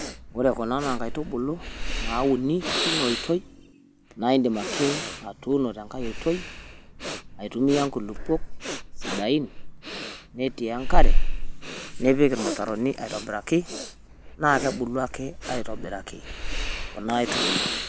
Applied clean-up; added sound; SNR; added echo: none; Breathing; -1 dB; none.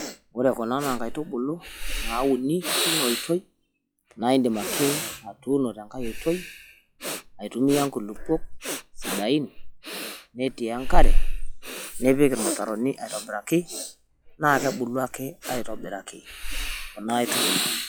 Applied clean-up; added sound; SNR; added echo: classical method log-MMSE.